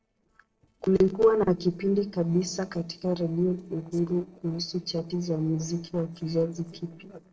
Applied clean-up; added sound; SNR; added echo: neural separator model SepFormer DNS4.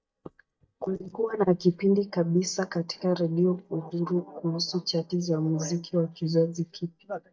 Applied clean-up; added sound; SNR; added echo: neural mask model DeepFilterNet 3.